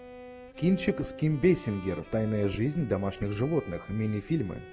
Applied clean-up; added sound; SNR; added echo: none; Bowed string instrument; 17 dB; none.